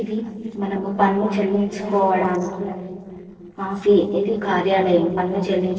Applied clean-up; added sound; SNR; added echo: neural separator model SepFormer DNS4.